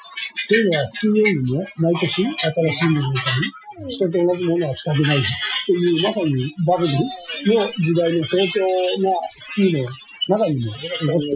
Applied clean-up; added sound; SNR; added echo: classical method Wiener filter.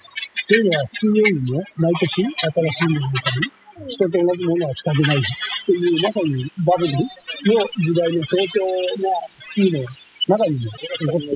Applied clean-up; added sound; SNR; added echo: classical method spectral subtraction.